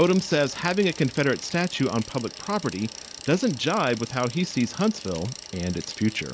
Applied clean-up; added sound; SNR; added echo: none; Bicycle; 15 dB; none.